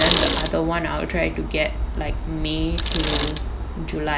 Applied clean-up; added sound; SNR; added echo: none; Bicycle; 5 dB; none.